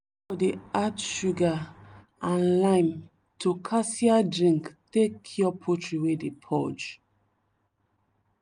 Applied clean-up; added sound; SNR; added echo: none; none; none; none.